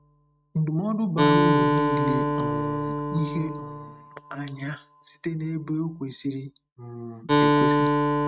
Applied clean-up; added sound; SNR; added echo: neural mask model RNNoise.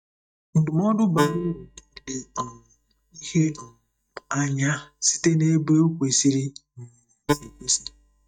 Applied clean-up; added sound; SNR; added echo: neural mask model DeepFilterNet 3.